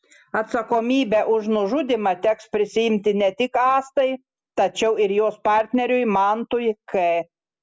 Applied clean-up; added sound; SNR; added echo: none; none; none; none.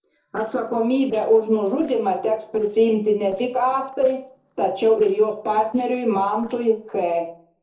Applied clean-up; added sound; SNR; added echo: neural separator model SepFormer DNS4.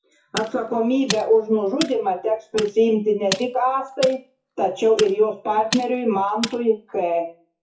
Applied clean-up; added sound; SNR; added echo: classical method WPE with log-MMSE.